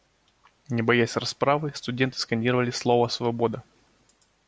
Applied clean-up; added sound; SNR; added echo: none; none; none; none.